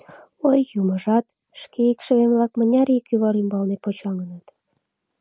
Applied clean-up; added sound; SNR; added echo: none; none; none; none.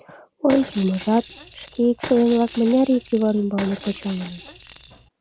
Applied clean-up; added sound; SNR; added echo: none; Rattle / Rattle (instrument); 16 dB; none.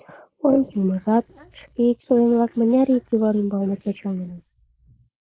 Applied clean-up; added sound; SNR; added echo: neural mask model Resemble Enhance denoiser.